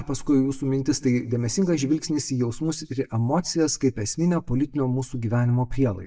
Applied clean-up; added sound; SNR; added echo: neural mask model DeepFilterNet 3.